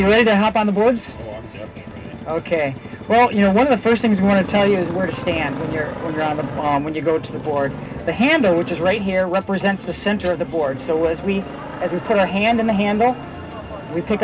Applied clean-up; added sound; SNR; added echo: none; Motorcycle; 12 dB; reverberation time 0.2 s.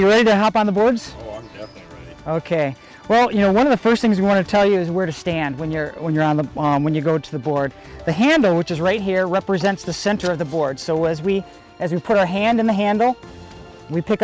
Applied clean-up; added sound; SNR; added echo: none; none; none; none.